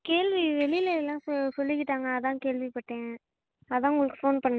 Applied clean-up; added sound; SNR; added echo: neural separator model SepFormer DNS4.